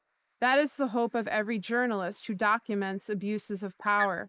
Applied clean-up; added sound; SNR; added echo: neural mask model Resemble Enhance denoiser.